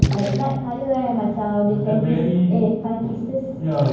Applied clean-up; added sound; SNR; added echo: none; Splash, splatter; 10 dB; reverberation time 0.9 s.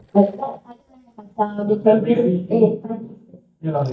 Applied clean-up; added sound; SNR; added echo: neural mask model DeepFilterNet 3.